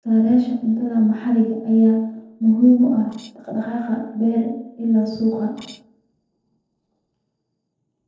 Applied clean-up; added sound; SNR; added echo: neural separator model SepFormer DNS4.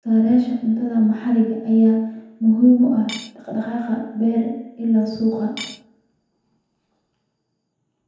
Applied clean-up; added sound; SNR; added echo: none; Cutlery, silverware / Dishes, pots, and pans; 15 dB; reverberation time 1.0 s.